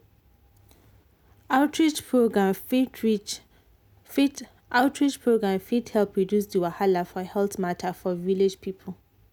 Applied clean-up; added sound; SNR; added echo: none; none; none; none.